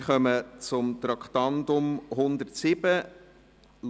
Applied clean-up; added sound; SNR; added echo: none; none; none; none.